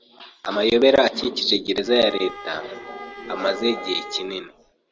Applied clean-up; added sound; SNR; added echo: none; Bowed string instrument; 15 dB; none.